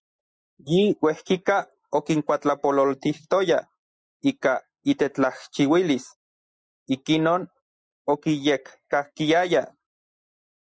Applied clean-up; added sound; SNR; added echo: neural mask model Resemble Enhance denoiser.